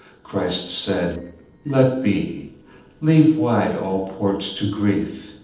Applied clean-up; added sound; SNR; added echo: neural separator model SepFormer DNS4.